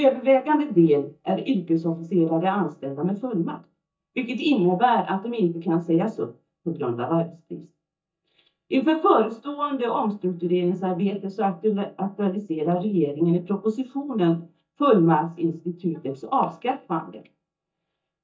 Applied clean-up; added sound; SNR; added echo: neural mask model DeepFilterNet 3.